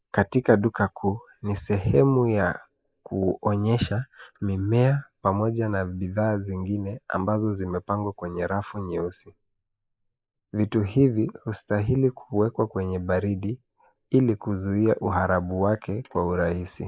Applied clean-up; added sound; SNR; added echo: neural mask model Resemble Enhance denoiser.